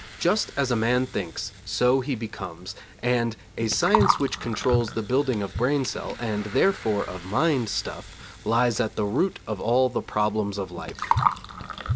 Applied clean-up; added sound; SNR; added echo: none; Gurgling; 7 dB; none.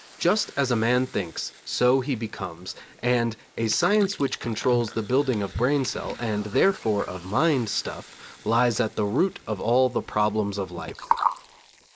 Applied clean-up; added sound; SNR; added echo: neural mask model Resemble Enhance denoiser.